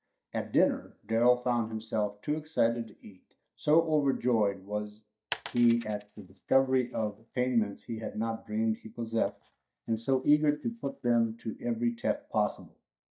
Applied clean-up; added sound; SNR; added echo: neural mask model DeepFilterNet 3.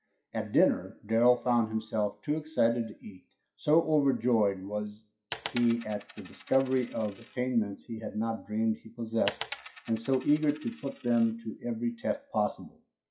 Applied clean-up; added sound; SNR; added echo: classical method WPE with log-MMSE.